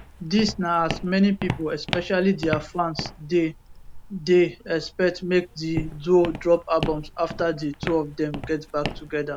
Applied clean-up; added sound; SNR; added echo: none; Walk, footsteps; 11 dB; none.